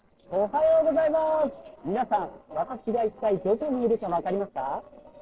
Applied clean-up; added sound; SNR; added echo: neural separator model SepFormer DNS4.